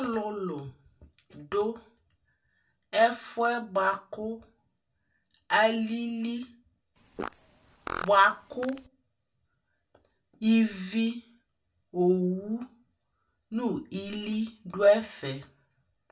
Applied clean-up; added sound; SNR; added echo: none; Fart; 10 dB; reverberation time 0.2 s.